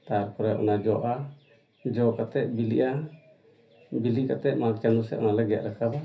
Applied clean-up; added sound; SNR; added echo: none; none; none; reverberation time 0.3 s.